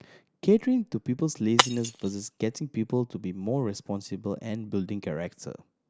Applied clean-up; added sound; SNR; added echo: none; Shatter; 4 dB; none.